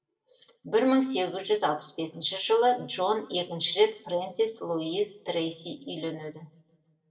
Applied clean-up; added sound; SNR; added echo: none; none; none; reverberation time 0.8 s.